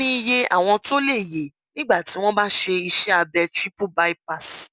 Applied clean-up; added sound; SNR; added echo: none; none; none; none.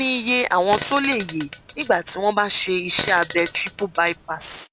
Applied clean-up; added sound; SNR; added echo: none; Fart; 11 dB; none.